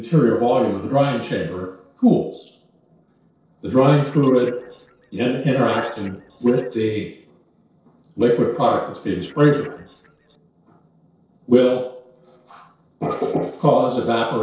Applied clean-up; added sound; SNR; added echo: neural separator model SepFormer DNS4.